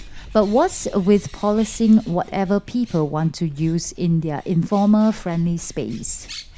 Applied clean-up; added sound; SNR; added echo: none; Bird; 19 dB; none.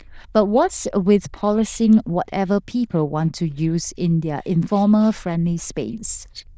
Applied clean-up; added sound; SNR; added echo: neural diffusion model UNIVERSE++.